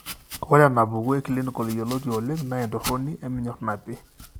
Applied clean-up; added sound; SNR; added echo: none; Domestic sounds, home sounds; 17 dB; none.